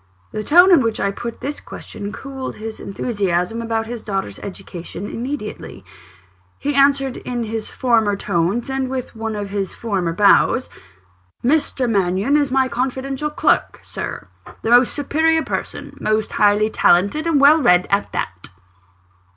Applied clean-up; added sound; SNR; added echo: none; none; none; none.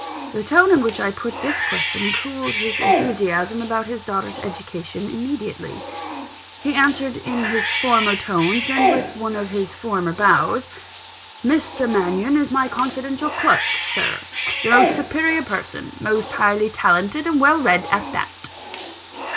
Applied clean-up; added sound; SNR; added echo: none; Bathtub (filling or washing) / Cat; 5 dB; none.